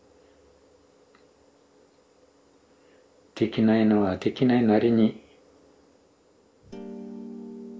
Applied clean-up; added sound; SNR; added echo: none; none; none; none.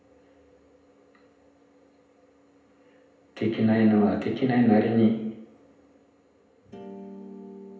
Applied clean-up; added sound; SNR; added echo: none; none; none; reverberation time 0.8 s.